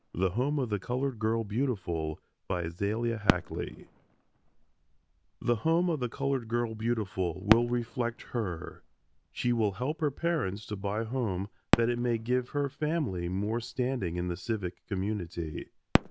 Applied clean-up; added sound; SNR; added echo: none; Fireworks; 7 dB; none.